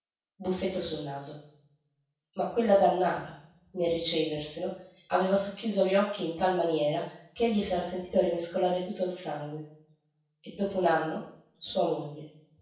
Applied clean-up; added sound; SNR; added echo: none; none; none; reverberation time 0.7 s.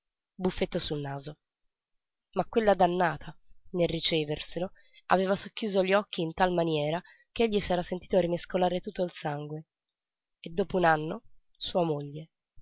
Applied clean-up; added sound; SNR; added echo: none; none; none; none.